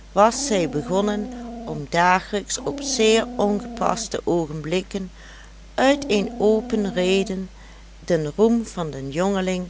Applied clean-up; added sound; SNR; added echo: none; Dog; 12 dB; none.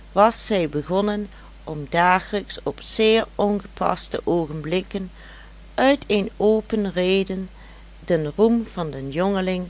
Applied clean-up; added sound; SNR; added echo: none; none; none; none.